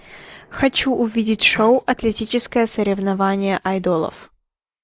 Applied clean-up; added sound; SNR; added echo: neural mask model Resemble Enhance denoiser.